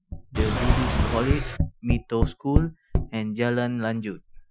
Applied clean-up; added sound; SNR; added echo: classical method Wiener filter.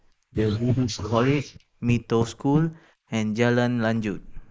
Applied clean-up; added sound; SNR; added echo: neural mask model Resemble Enhance denoiser.